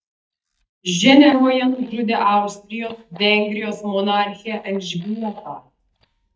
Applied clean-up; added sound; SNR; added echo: neural mask model DeepFilterNet 3.